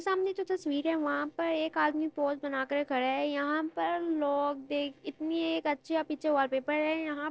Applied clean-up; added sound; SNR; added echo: neural separator model SepFormer DNS4.